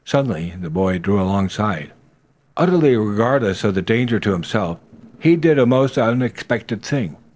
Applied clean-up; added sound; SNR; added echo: neural separator model SepFormer DNS4.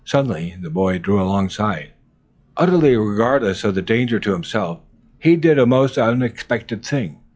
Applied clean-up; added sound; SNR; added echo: classical method log-MMSE.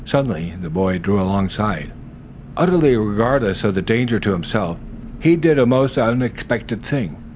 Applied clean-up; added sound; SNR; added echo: none; Engine; 15 dB; none.